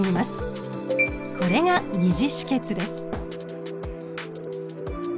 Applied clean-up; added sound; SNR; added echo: none; Thump, thud; 13 dB; none.